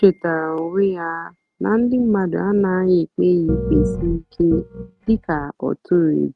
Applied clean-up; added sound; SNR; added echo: neural mask model RNNoise.